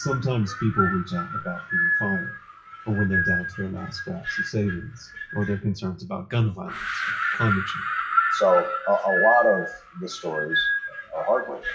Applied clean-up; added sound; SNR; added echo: classical method WPE with log-MMSE.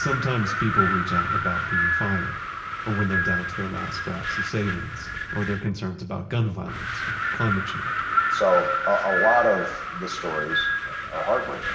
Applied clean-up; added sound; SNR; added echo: none; Wind; 0 dB; reverberation time 1.0 s.